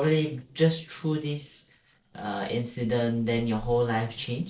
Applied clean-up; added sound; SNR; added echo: neural separator model SepFormer DNS4.